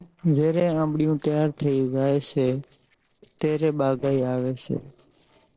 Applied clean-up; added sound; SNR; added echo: neural separator model SepFormer DNS4.